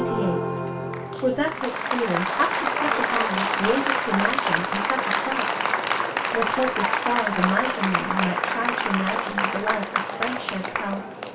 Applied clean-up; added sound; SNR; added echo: none; Applause; -3 dB; reverberation time 0.3 s.